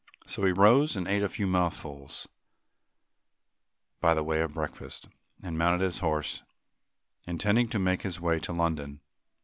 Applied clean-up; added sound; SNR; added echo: none; none; none; none.